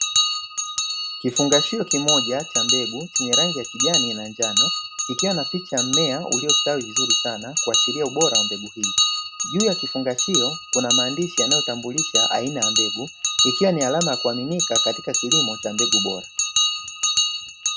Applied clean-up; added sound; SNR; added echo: none; Bell; -4 dB; none.